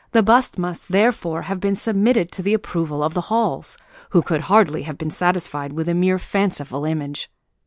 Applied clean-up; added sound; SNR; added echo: none; none; none; none.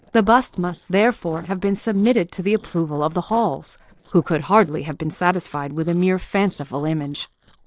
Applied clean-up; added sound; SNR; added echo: neural separator model SepFormer DNS4.